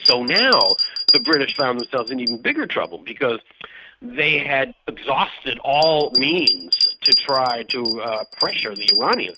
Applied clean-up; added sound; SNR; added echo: neural mask model RNNoise.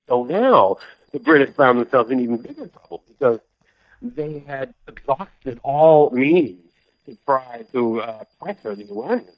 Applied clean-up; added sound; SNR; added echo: neural mask model DeepFilterNet 3.